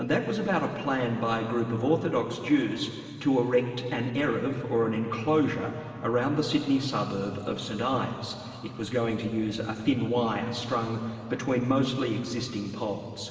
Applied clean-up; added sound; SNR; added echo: none; none; none; reverberation time 2.7 s.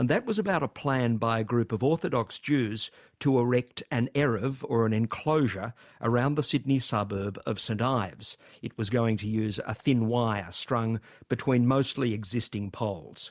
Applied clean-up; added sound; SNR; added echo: none; none; none; none.